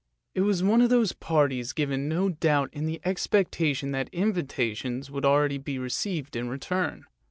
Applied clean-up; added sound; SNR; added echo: none; none; none; none.